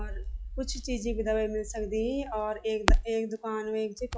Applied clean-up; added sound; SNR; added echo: classical method log-MMSE.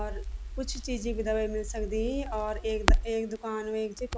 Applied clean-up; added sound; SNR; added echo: none; Crackle; -1 dB; none.